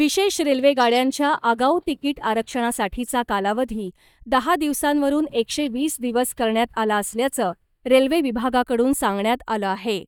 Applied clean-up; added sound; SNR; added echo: neural mask model DeepFilterNet 3.